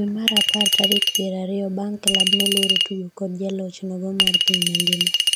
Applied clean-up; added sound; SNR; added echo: none; Chink, clink; -4 dB; none.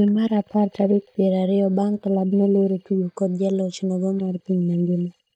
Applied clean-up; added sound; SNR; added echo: neural mask model DeepFilterNet 3.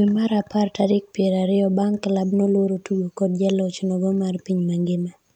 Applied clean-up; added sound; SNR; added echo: none; none; none; none.